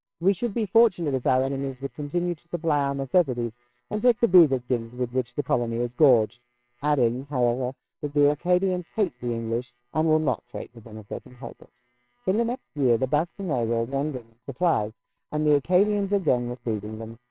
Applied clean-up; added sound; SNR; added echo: neural separator model SepFormer WHAMR!.